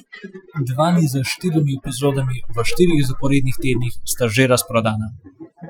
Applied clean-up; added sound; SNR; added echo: classical method Wiener filter.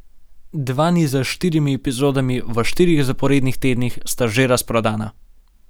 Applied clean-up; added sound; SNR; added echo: none; none; none; none.